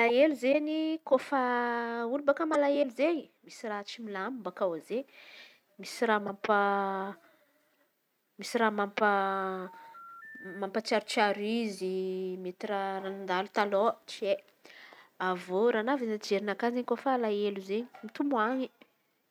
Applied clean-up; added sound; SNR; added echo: none; Telephone; 18 dB; none.